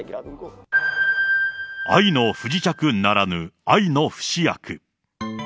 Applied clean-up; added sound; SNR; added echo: none; none; none; none.